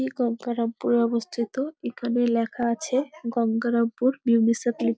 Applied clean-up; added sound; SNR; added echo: none; none; none; none.